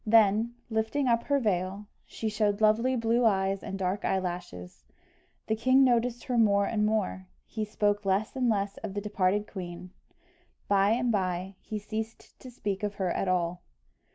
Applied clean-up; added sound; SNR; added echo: none; none; none; none.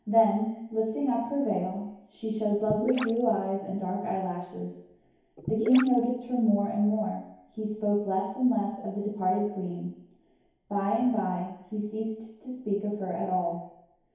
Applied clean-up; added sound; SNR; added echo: none; Gurgling / Liquid; 7 dB; reverberation time 2.2 s.